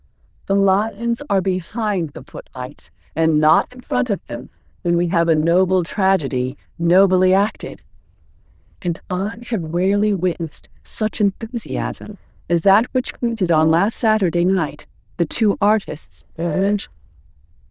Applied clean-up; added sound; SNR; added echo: neural diffusion model UNIVERSE++.